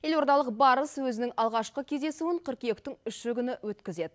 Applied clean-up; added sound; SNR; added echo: none; none; none; none.